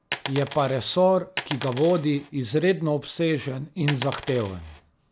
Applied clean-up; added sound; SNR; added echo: none; Coin (dropping); 11 dB; none.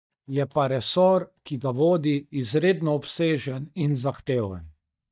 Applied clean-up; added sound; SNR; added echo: neural mask model DeepFilterNet 3.